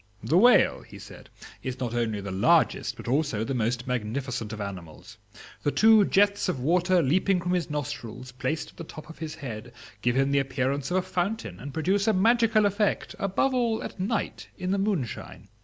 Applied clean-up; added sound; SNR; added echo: none; none; none; none.